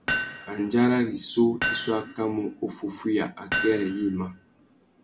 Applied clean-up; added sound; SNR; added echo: none; Hammer; 8 dB; none.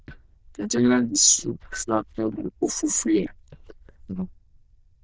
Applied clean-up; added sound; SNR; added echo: neural diffusion model UNIVERSE++.